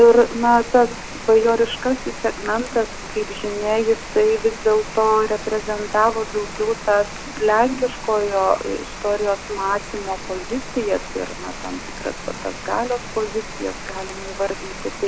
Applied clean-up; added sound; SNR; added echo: none; Rain; 12 dB; none.